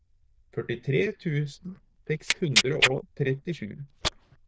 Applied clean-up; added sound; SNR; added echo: neural diffusion model UNIVERSE++.